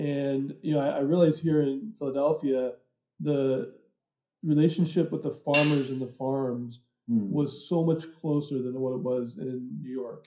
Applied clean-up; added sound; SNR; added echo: classical method WPE with log-MMSE.